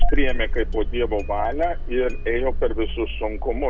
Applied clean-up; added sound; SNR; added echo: none; Engine starting; -3 dB; none.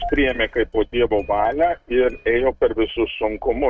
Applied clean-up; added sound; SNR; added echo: neural mask model RNNoise.